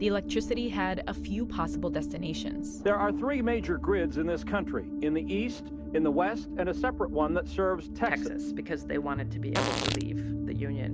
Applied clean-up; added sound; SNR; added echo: none; Fart; 4 dB; none.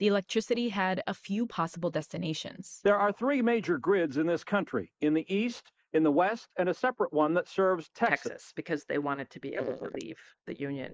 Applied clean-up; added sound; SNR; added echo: neural mask model Resemble Enhance denoiser.